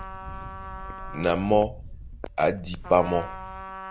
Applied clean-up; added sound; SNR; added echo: none; Trumpet + Wind; 10 dB; none.